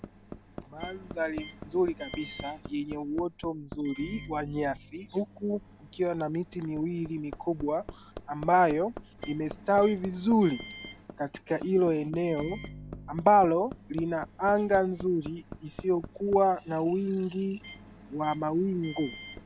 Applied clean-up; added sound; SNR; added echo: none; Hammer + Microwave oven; 16 dB; none.